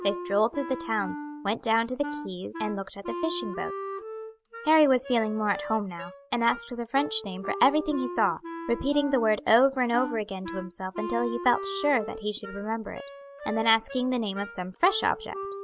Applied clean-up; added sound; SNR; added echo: none; Wind instrument, woodwind instrument; 10 dB; none.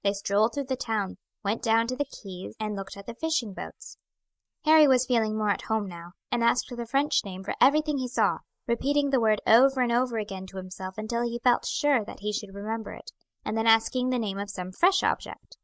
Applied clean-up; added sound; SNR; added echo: neural mask model Resemble Enhance denoiser.